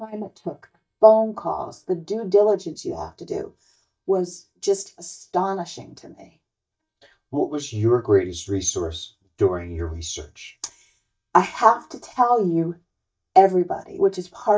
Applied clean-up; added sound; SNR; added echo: neural mask model DeepFilterNet 3.